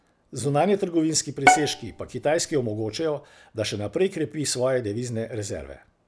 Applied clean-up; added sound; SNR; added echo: none; Bowed string instrument; -1 dB; none.